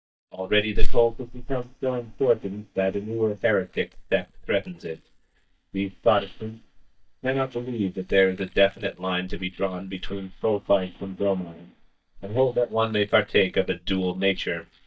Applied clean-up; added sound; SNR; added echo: neural mask model DeepFilterNet 3.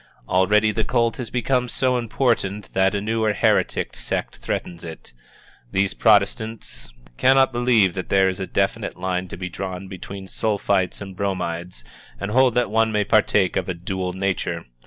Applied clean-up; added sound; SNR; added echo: none; none; none; none.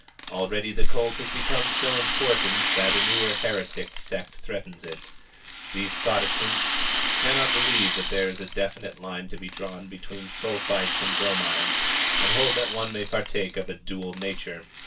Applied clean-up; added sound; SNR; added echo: none; Rattle; -3 dB; reverberation time 0.2 s.